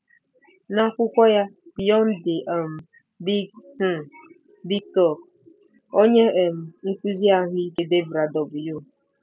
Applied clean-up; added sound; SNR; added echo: none; none; none; none.